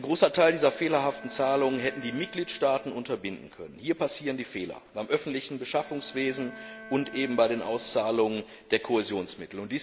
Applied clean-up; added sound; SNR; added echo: none; Bowed string instrument; 19 dB; none.